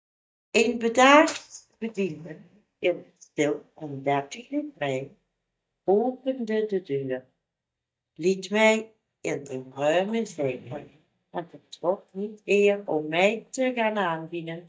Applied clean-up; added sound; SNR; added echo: neural mask model DeepFilterNet 3.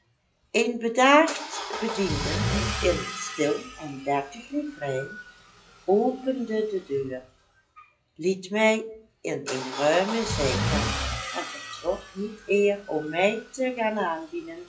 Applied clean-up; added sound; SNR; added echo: classical method WPE with log-MMSE.